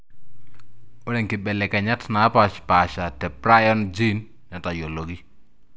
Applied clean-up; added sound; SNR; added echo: none; none; none; none.